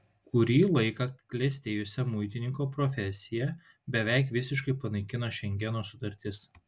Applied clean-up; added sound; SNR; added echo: none; none; none; none.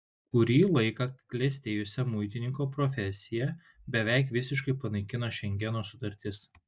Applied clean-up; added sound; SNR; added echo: neural mask model DeepFilterNet 3.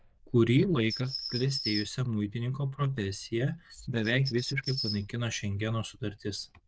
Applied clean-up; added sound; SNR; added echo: neural diffusion model UNIVERSE++.